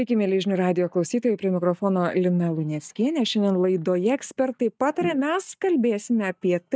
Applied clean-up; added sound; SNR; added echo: neural mask model DeepFilterNet 3.